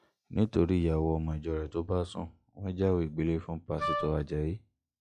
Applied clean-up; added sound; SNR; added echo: classical method log-MMSE.